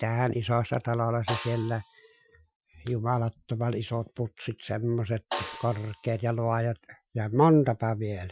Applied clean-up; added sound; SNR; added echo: classical method Wiener filter.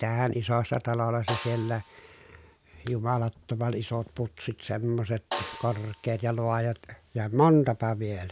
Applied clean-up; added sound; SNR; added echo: none; Snare drum; 14 dB; none.